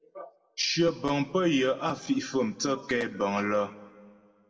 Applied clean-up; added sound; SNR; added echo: none; none; none; reverberation time 1.1 s.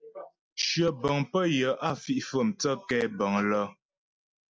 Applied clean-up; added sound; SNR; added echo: none; none; none; none.